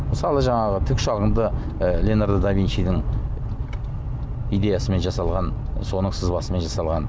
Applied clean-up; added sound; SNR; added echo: none; none; none; none.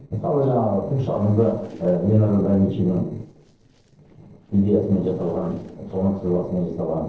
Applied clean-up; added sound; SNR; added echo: neural separator model SepFormer DNS4.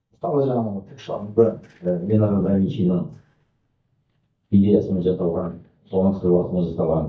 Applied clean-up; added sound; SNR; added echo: neural mask model DeepFilterNet 3.